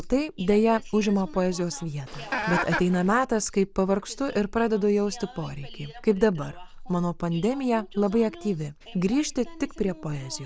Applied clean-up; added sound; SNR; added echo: none; Chicken, rooster; 5 dB; none.